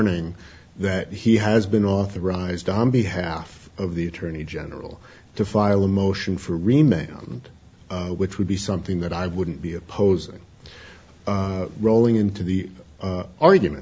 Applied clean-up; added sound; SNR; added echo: none; none; none; none.